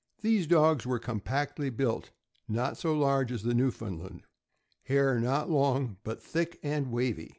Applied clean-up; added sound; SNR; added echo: none; none; none; none.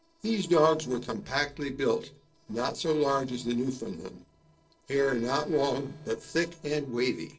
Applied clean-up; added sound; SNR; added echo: neural separator model SepFormer DNS4.